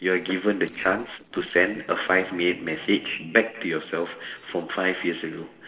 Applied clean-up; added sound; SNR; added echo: neural separator model SepFormer DNS4.